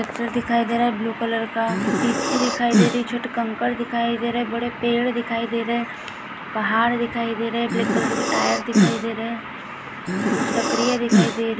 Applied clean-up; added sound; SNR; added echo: none; Breathing; -3 dB; none.